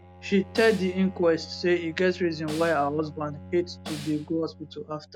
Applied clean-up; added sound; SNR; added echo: none; Snare drum + Bowed string instrument; 16 dB; none.